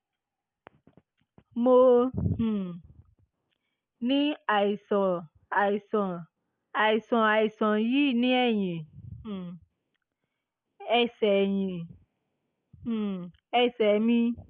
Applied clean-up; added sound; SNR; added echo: none; none; none; none.